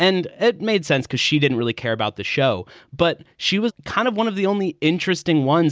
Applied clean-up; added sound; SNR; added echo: none; none; none; none.